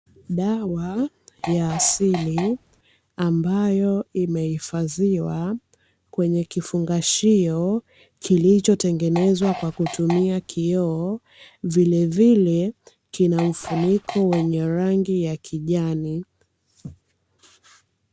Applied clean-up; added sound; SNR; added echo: none; Fart; 12 dB; none.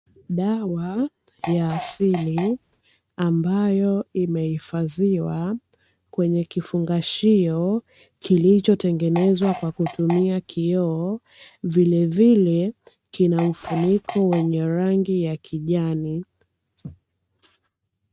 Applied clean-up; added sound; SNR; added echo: neural mask model RNNoise.